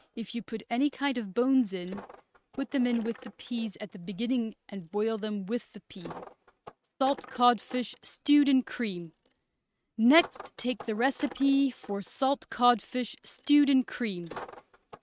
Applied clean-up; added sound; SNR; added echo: neural mask model RNNoise.